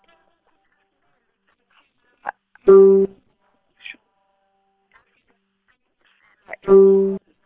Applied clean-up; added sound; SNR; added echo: neural separator model SepFormer WHAM!.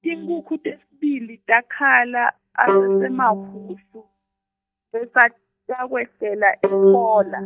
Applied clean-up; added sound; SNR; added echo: neural mask model DeepFilterNet 3.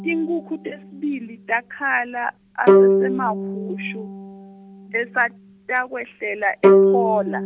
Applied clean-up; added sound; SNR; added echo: none; Bowed string instrument; -4 dB; none.